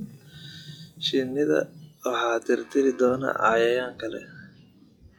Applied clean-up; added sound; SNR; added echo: classical method log-MMSE.